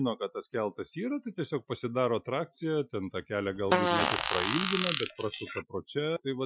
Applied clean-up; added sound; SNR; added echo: classical method Wiener filter.